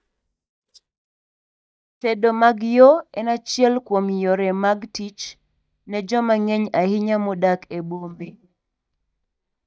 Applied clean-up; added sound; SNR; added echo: neural mask model DeepFilterNet 3.